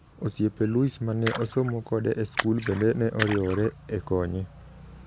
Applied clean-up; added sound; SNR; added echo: none; Splash, splatter; 12 dB; none.